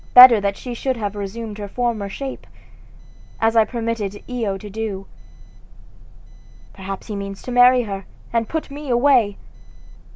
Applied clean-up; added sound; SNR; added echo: none; none; none; none.